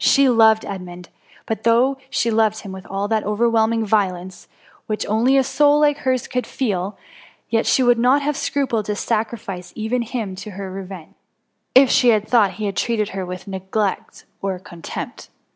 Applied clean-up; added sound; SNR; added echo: none; none; none; none.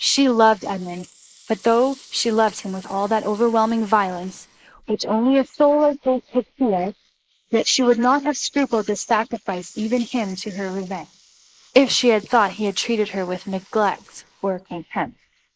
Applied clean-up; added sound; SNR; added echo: neural mask model Resemble Enhance denoiser.